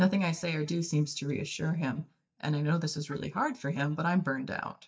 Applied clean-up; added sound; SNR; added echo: neural mask model DeepFilterNet 3.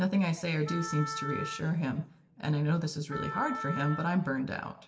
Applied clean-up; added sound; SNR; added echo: none; Wind instrument, woodwind instrument; 10 dB; reverberation time 0.6 s.